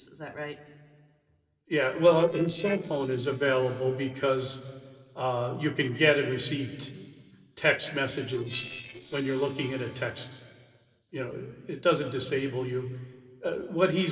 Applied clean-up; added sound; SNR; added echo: neural separator model SepFormer DNS4.